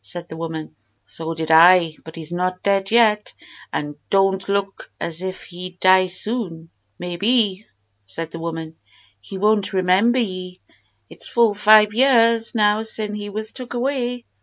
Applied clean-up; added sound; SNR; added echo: none; none; none; none.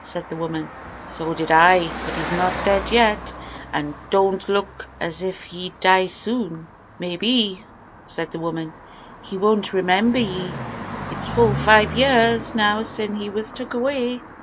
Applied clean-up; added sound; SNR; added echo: none; Car passing by; 11 dB; none.